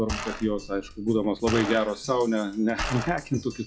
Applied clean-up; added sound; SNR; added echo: classical method log-MMSE.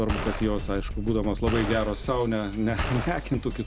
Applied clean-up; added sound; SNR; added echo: none; Gunshot, gunfire + Drum kit; 4 dB; none.